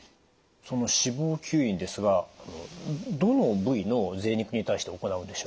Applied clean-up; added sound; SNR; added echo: none; none; none; none.